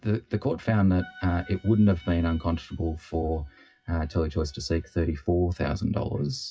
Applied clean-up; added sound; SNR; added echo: classical method WPE with log-MMSE.